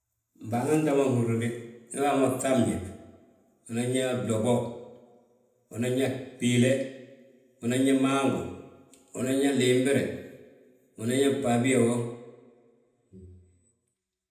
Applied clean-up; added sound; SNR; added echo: none; none; none; reverberation time 0.8 s.